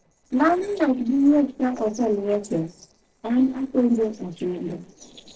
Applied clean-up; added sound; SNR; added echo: neural separator model SepFormer DNS4.